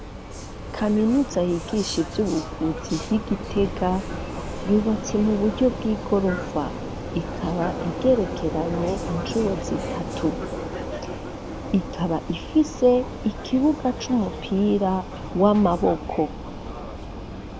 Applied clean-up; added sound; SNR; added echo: none; Vehicle; 7 dB; none.